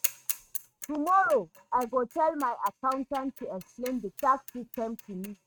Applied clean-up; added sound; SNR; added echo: neural mask model RNNoise.